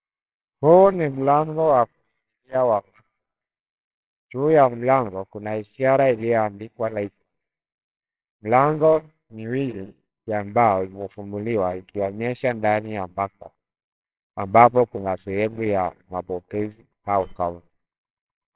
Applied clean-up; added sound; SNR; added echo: neural separator model SepFormer WHAMR!.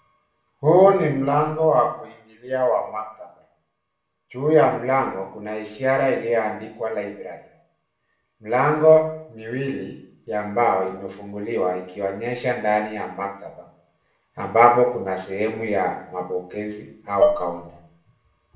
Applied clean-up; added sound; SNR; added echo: none; Dishes, pots, and pans; 0 dB; reverberation time 0.6 s.